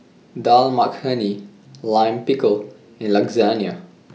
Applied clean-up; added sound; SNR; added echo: none; none; none; none.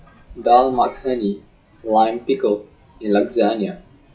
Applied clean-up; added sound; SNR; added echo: classical method WPE with log-MMSE.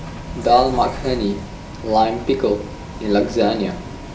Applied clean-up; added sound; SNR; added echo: none; Bus; 11 dB; reverberation time 1.7 s.